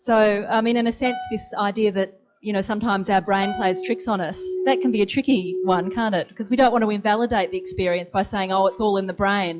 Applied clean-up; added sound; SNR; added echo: classical method log-MMSE.